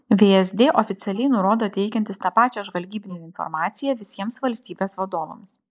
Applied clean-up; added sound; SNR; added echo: neural mask model Resemble Enhance denoiser.